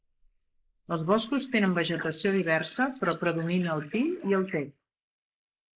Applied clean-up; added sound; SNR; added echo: neural mask model Resemble Enhance denoiser.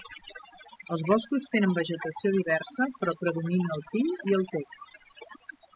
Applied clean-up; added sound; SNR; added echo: classical method spectral subtraction.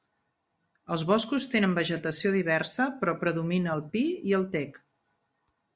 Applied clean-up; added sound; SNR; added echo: none; none; none; none.